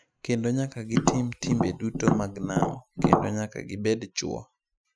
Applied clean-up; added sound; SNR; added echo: classical method Wiener filter.